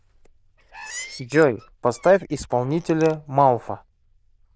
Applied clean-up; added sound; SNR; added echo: neural diffusion model UNIVERSE++.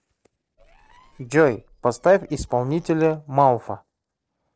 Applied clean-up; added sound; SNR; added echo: neural separator model SepFormer DNS4.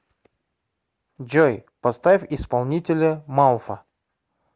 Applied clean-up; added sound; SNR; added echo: none; none; none; none.